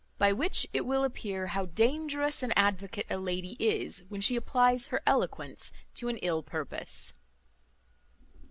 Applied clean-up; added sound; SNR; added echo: none; none; none; none.